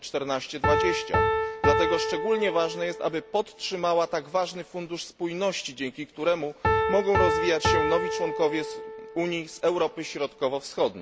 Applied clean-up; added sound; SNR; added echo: none; Piano; 1 dB; none.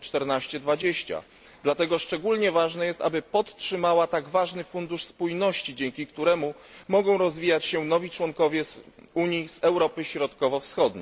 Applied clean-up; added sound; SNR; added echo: none; none; none; none.